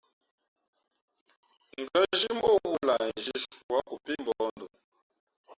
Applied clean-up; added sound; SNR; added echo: none; none; none; none.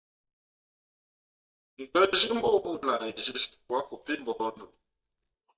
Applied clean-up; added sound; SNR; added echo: neural mask model DeepFilterNet 3.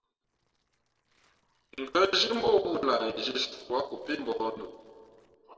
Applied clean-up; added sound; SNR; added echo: neural separator model SepFormer DNS4.